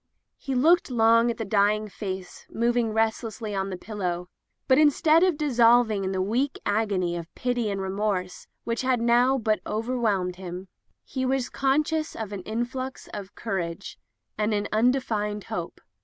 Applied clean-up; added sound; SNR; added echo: none; none; none; none.